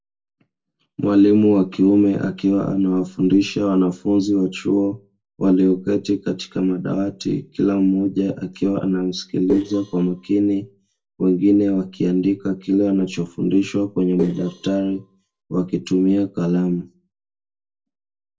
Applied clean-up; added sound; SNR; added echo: neural separator model SepFormer DNS4.